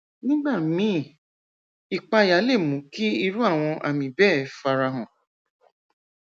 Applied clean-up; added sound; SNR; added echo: none; none; none; none.